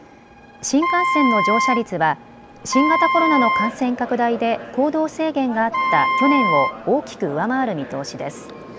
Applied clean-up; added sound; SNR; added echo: none; Wind instrument, woodwind instrument; -1 dB; none.